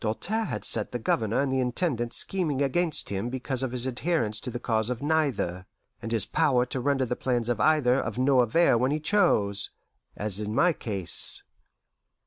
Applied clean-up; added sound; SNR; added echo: none; none; none; none.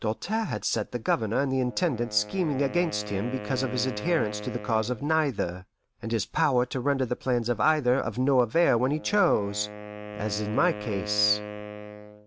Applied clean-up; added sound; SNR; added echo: none; Wind instrument, woodwind instrument; 13 dB; none.